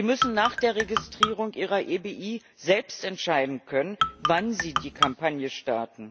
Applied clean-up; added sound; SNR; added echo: none; Marimba, xylophone; 0 dB; none.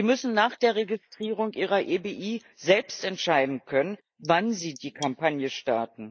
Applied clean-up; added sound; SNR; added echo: neural mask model Resemble Enhance denoiser.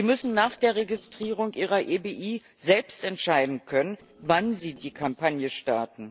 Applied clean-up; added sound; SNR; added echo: neural separator model SepFormer DNS4.